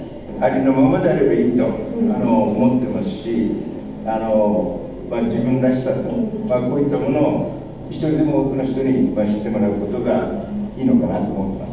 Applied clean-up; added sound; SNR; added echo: none; none; none; reverberation time 0.7 s.